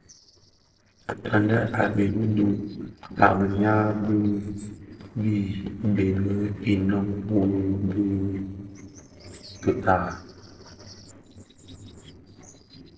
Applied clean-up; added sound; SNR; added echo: neural separator model SepFormer DNS4.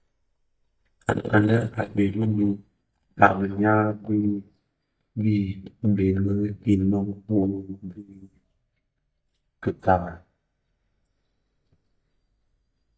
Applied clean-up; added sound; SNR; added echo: neural mask model DeepFilterNet 3.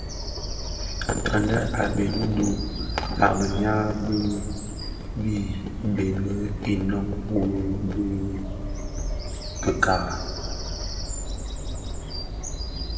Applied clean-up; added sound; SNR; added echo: none; Bird vocalization, bird call, bird song; 4 dB; reverberation time 1.8 s.